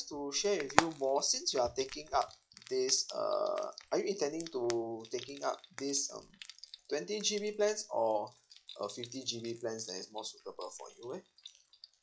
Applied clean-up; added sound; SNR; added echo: classical method log-MMSE.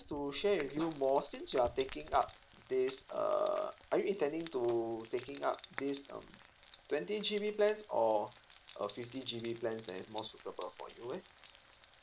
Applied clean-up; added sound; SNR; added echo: neural mask model Resemble Enhance denoiser.